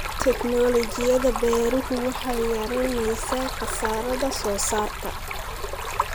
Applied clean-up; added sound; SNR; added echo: none; Stream; 4 dB; none.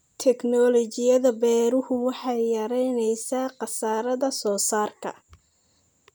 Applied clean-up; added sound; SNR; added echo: none; none; none; none.